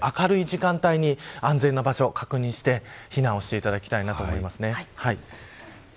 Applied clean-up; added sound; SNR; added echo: none; none; none; none.